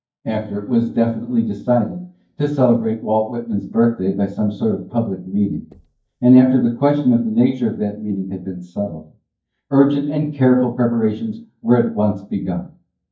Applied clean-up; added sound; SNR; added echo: neural mask model DeepFilterNet 3.